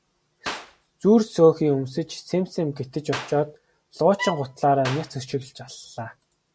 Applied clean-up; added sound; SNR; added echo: none; Bowed string instrument + Clapping; 10 dB; none.